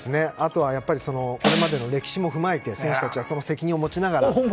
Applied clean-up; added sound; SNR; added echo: none; Snare drum; 3 dB; none.